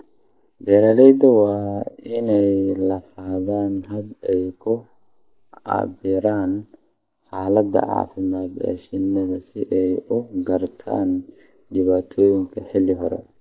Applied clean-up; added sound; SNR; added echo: neural mask model Resemble Enhance denoiser.